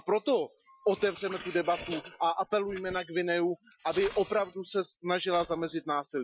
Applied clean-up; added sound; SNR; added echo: classical method Wiener filter.